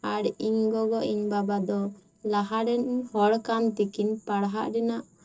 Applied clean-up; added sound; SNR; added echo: neural separator model SepFormer DNS4.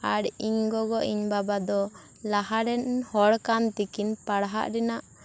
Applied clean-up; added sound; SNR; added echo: none; none; none; none.